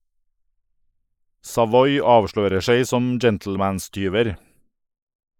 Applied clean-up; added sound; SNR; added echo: neural mask model Resemble Enhance denoiser.